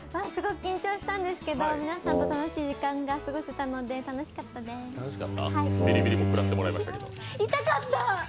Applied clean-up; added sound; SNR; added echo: none; Bowed string instrument + Wind instrument, woodwind instrument; -2 dB; none.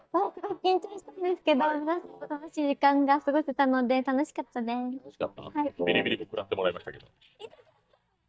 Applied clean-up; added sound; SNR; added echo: neural mask model DeepFilterNet 3.